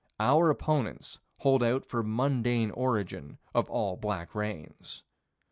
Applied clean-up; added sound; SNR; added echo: none; none; none; none.